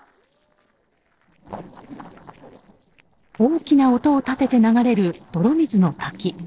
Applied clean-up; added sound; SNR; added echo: neural separator model SepFormer DNS4.